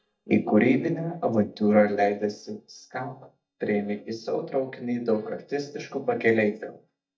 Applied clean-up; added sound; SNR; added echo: neural mask model DeepFilterNet 3.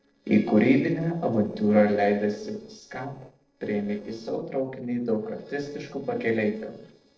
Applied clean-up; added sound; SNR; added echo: neural separator model SepFormer DNS4.